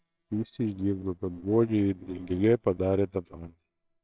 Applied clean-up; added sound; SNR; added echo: neural separator model SepFormer WHAMR!.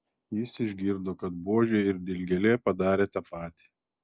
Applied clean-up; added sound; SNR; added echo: none; none; none; none.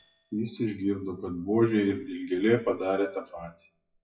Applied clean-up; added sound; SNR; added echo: classical method WPE with log-MMSE.